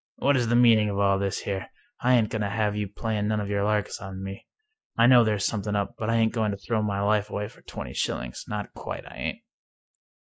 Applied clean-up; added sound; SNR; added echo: neural mask model Resemble Enhance denoiser.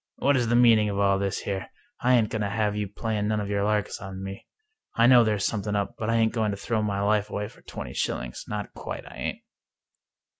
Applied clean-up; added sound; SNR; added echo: none; none; none; none.